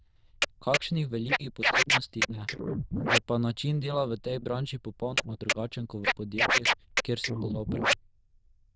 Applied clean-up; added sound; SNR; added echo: neural diffusion model UNIVERSE++.